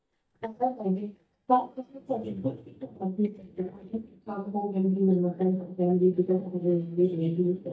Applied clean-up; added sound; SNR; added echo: neural mask model DeepFilterNet 3.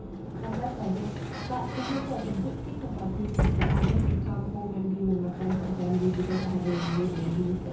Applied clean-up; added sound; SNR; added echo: none; Sliding door; 1 dB; reverberation time 0.7 s.